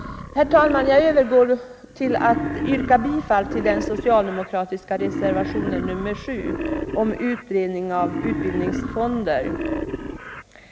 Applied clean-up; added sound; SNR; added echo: none; Wild animals; 7 dB; none.